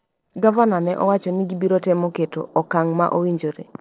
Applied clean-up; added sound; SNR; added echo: neural separator model SepFormer DNS4.